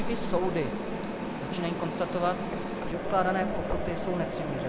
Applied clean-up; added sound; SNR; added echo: none; Mechanisms; -1 dB; none.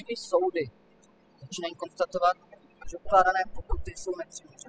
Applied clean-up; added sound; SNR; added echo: classical method spectral subtraction.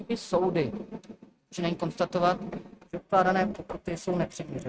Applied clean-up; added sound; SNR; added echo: neural mask model RNNoise.